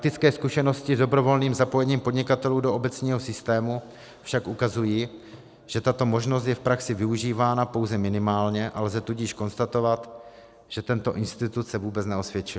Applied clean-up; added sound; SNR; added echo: none; none; none; none.